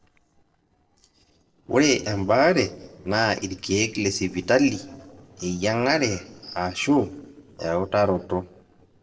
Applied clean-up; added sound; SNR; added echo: neural separator model SepFormer DNS4.